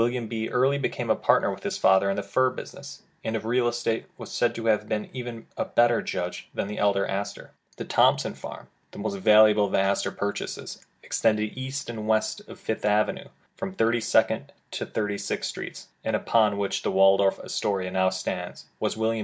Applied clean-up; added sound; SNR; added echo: none; none; none; none.